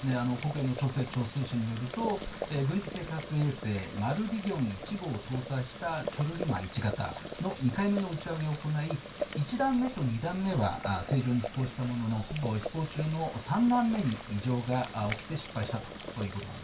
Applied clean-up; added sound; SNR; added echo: none; Boiling; 10 dB; reverberation time 0.2 s.